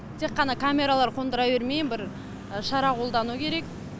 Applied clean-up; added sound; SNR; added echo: none; none; none; none.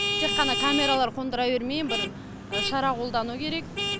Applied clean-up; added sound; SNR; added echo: none; Vehicle horn, car horn, honking; 3 dB; none.